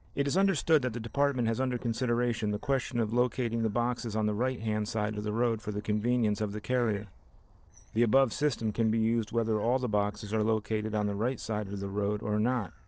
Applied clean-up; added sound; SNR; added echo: neural separator model SepFormer DNS4.